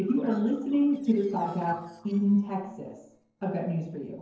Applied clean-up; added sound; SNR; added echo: neural separator model SepFormer DNS4.